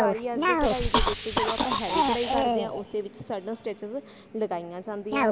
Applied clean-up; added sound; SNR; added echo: none; Cough; -4 dB; none.